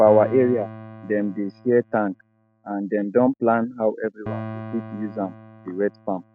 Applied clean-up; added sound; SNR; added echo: neural mask model RNNoise.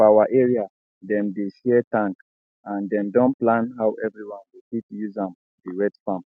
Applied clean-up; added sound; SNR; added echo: none; none; none; none.